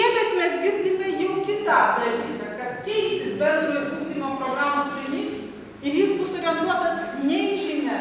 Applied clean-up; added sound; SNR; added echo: none; none; none; none.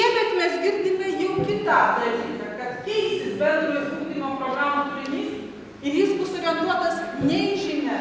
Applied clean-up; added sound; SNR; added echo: none; Drum; 17 dB; none.